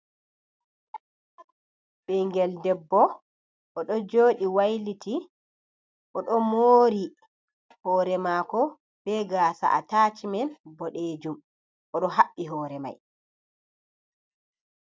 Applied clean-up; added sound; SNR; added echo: none; none; none; none.